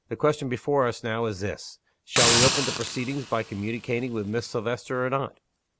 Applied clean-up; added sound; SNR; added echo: none; Hiss; 0 dB; none.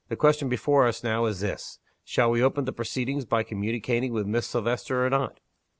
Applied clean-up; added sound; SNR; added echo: none; none; none; none.